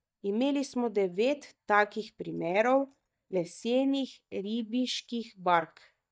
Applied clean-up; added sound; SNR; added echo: neural mask model DeepFilterNet 3.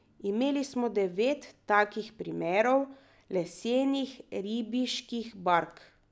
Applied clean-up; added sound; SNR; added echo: none; none; none; none.